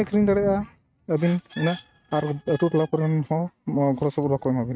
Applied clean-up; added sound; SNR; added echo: neural mask model RNNoise.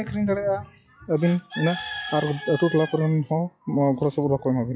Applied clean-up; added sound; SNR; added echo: classical method log-MMSE.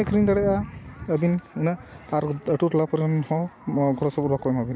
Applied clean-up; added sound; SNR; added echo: none; none; none; none.